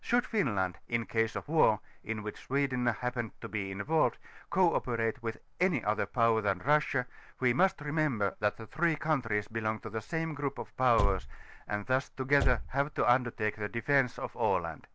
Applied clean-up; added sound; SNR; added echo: none; Slam / Car; 3 dB; none.